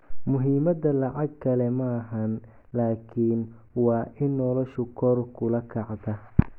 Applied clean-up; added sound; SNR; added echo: none; none; none; none.